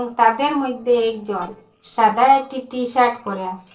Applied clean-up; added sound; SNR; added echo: neural separator model SepFormer DNS4.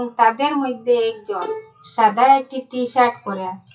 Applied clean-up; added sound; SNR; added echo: classical method WPE with log-MMSE.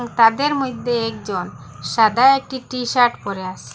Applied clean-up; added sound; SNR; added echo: none; none; none; none.